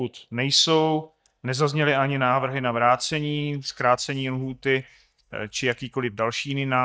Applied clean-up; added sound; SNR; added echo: neural mask model DeepFilterNet 3.